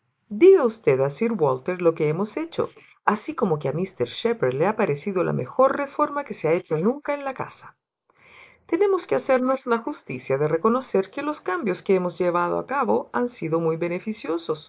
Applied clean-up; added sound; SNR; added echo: neural mask model Resemble Enhance denoiser.